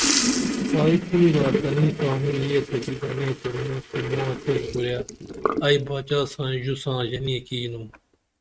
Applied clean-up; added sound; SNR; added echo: neural mask model RNNoise.